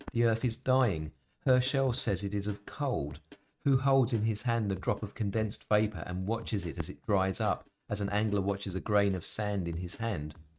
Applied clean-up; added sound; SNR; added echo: neural mask model RNNoise.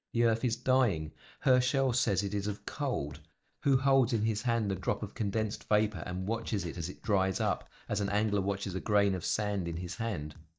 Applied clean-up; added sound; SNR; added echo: neural mask model DeepFilterNet 3.